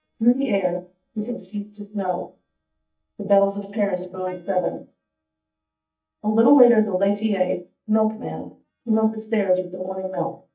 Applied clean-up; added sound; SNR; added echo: neural mask model DeepFilterNet 3.